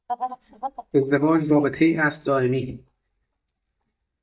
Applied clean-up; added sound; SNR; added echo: neural mask model DeepFilterNet 3.